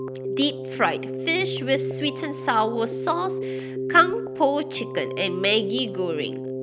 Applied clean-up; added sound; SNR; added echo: none; Keyboard (musical); 6 dB; none.